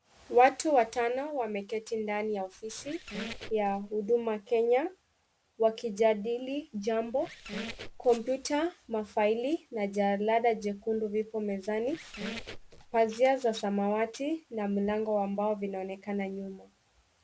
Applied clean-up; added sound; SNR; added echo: none; Squeak; 13 dB; none.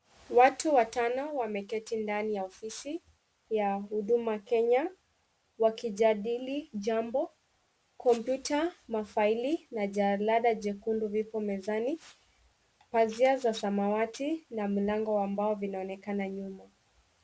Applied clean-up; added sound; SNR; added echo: none; none; none; none.